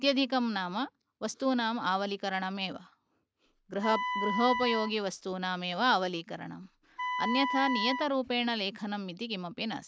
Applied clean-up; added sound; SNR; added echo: none; Wind instrument, woodwind instrument; 3 dB; none.